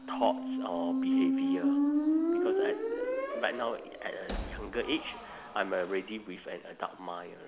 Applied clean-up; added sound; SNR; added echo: none; Squeak; -4 dB; none.